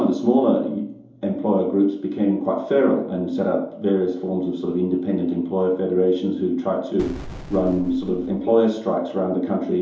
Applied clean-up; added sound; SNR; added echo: none; Boom; 14 dB; reverberation time 2.8 s.